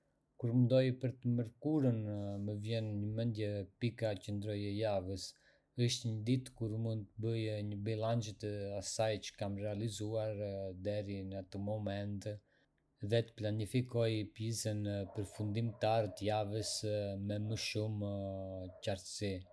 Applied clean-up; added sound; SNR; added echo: none; none; none; none.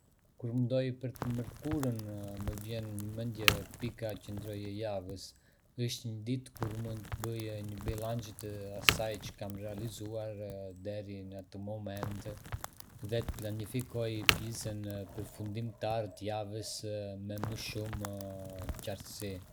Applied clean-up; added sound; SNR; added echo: none; Crack; 2 dB; none.